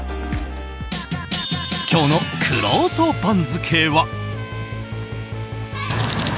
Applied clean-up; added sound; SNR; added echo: none; Trumpet; 17 dB; none.